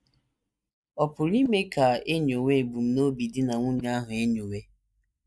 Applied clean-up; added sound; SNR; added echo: neural mask model DeepFilterNet 3.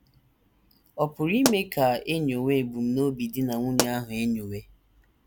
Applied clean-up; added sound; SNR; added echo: none; Explosion; 8 dB; none.